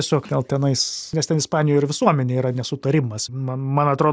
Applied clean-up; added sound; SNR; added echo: none; none; none; none.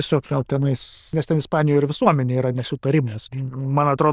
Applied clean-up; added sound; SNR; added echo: neural diffusion model UNIVERSE++.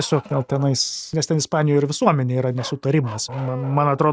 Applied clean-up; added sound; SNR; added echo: neural mask model RNNoise.